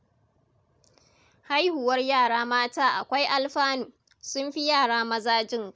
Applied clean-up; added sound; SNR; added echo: none; none; none; none.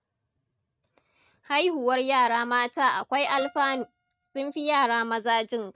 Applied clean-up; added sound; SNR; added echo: neural mask model RNNoise.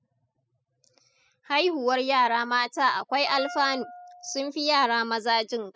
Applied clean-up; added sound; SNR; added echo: classical method spectral subtraction.